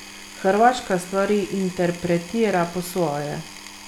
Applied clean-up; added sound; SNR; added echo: none; Power tool; 17 dB; none.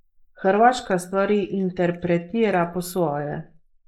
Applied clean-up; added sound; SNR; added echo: neural mask model Resemble Enhance denoiser.